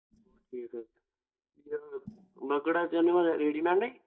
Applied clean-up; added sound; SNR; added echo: neural mask model DeepFilterNet 3.